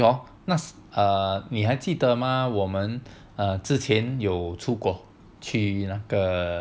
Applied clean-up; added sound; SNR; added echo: none; none; none; none.